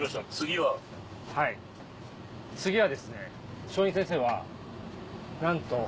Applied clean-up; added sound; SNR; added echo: none; none; none; none.